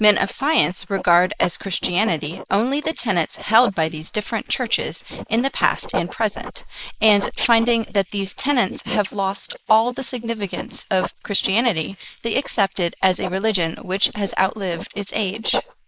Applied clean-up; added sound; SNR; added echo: neural mask model Resemble Enhance denoiser.